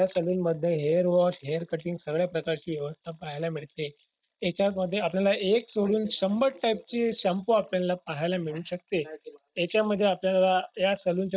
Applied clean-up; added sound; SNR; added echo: neural mask model DeepFilterNet 3.